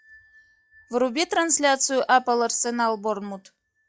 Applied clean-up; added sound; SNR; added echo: classical method log-MMSE.